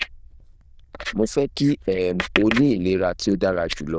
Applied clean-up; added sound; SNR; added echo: neural diffusion model UNIVERSE++.